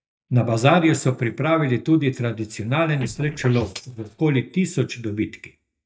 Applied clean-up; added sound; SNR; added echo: neural mask model DeepFilterNet 3.